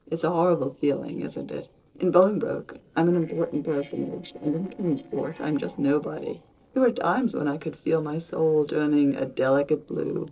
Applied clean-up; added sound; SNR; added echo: neural separator model SepFormer DNS4.